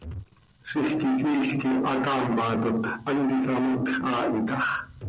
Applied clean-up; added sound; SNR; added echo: none; none; none; none.